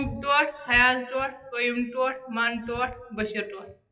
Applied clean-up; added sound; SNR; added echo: classical method WPE with log-MMSE.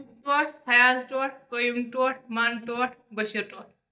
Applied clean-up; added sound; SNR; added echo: neural mask model DeepFilterNet 3.